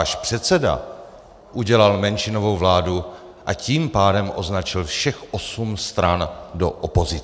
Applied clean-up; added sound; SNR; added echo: none; none; none; none.